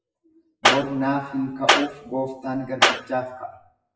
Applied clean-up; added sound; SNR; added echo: classical method WPE with log-MMSE.